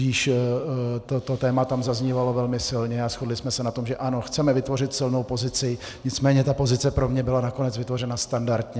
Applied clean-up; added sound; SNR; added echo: none; none; none; none.